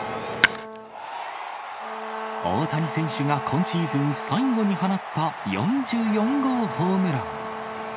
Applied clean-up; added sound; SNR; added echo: none; Brass instrument; 11 dB; none.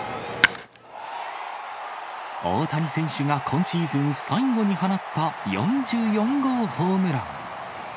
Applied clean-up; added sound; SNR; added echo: none; none; none; none.